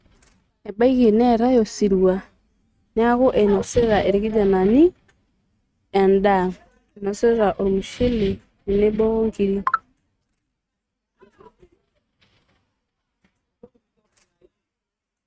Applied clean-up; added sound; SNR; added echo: neural mask model RNNoise.